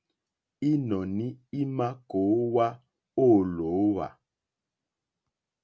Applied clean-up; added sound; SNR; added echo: none; none; none; none.